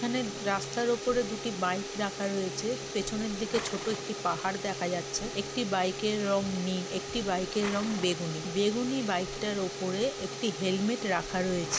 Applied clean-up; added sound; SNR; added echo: none; Livestock, farm animals, working animals; 18 dB; none.